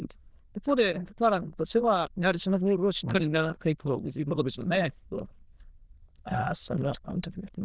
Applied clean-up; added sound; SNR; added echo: neural diffusion model UNIVERSE++.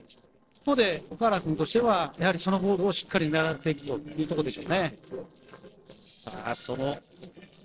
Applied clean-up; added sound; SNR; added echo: neural separator model SepFormer DNS4.